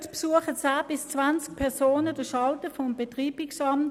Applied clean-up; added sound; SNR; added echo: none; none; none; none.